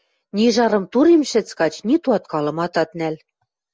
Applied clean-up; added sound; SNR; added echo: none; none; none; none.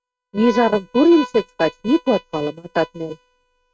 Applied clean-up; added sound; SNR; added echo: neural mask model RNNoise.